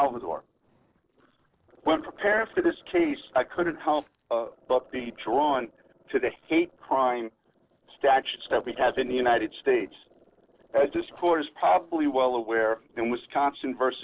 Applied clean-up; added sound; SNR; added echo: neural separator model SepFormer DNS4.